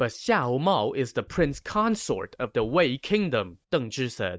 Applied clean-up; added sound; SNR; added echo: neural mask model RNNoise.